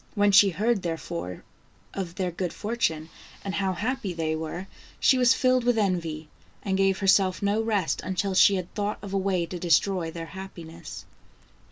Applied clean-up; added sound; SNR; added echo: none; none; none; none.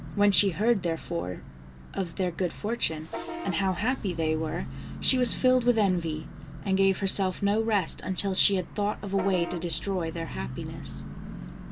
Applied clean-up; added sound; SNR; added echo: none; Bus / Vehicle horn, car horn, honking; 11 dB; none.